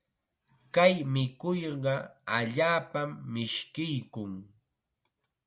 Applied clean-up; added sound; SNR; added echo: none; none; none; none.